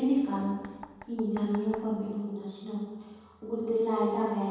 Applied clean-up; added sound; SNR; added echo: none; Knock; 19 dB; reverberation time 1.2 s.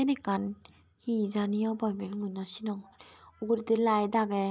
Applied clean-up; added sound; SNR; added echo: none; none; none; none.